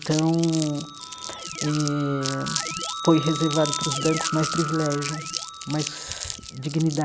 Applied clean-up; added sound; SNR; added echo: none; Crumpling, crinkling + Keyboard (musical); 6 dB; none.